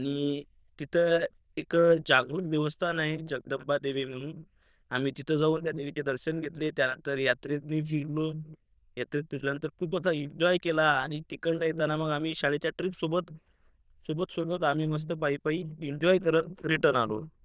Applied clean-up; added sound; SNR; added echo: neural diffusion model UNIVERSE++.